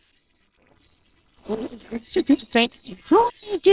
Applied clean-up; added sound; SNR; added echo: neural separator model SepFormer WHAMR!.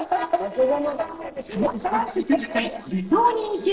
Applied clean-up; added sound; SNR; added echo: neural separator model SepFormer DNS4.